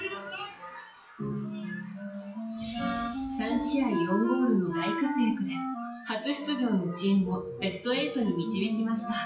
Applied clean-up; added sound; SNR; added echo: classical method WPE with log-MMSE.